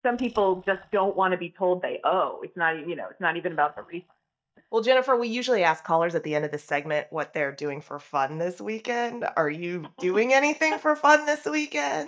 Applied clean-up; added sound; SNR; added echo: neural mask model DeepFilterNet 3.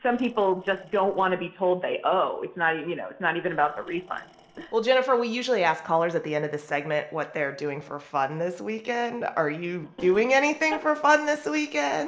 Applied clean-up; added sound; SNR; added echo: neural separator model SepFormer DNS4.